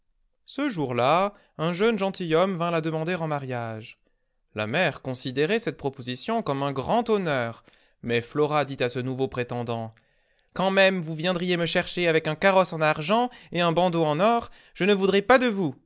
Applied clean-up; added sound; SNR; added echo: none; none; none; none.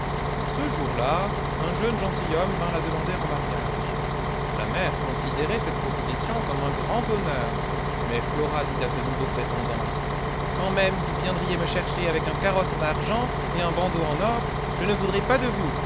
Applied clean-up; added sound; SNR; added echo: none; Bus; -2 dB; none.